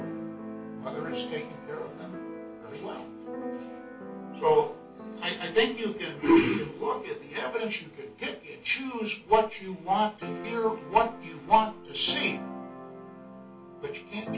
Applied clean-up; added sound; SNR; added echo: none; Keyboard (musical); 12 dB; reverberation time 0.3 s.